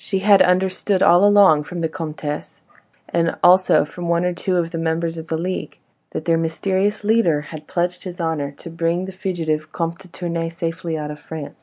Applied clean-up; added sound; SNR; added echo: none; none; none; none.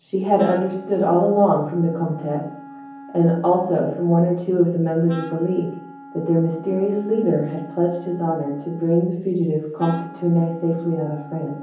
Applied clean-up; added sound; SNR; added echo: none; Wind instrument, woodwind instrument; 19 dB; reverberation time 0.7 s.